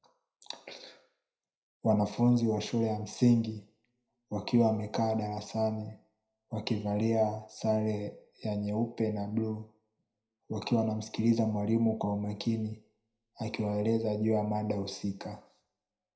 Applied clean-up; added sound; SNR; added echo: none; none; none; reverberation time 0.5 s.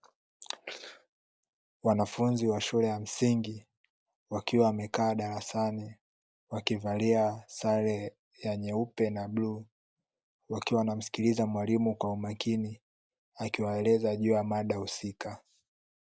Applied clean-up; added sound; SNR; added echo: none; none; none; none.